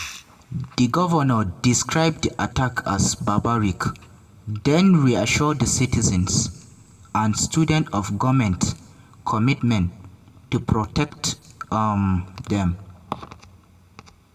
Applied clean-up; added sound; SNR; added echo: none; none; none; reverberation time 1.1 s.